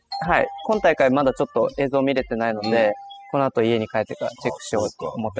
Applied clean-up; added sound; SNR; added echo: classical method spectral subtraction.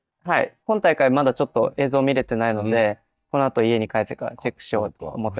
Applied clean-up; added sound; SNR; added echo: neural mask model DeepFilterNet 3.